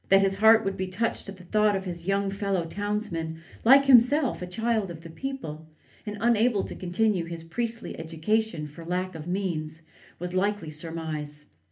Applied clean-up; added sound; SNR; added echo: none; none; none; reverberation time 0.3 s.